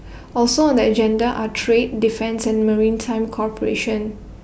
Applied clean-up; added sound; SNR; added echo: none; none; none; none.